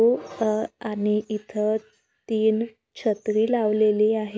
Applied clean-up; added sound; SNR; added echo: none; none; none; none.